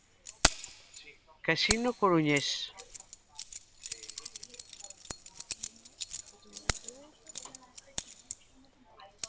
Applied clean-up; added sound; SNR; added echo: none; Keys jangling; 3 dB; none.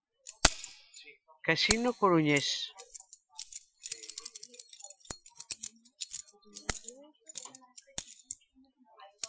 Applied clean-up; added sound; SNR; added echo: classical method Wiener filter.